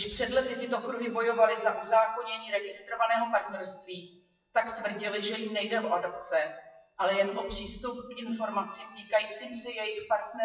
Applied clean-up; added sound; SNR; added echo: classical method WPE with log-MMSE.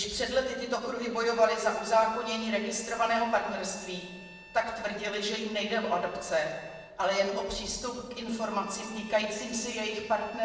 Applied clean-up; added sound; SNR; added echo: none; Bowed string instrument; 20 dB; reverberation time 1.1 s.